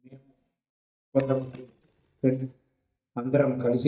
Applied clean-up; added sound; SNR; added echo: neural mask model DeepFilterNet 3.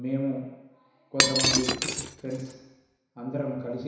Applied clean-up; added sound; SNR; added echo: none; Shatter; -5 dB; reverberation time 1.0 s.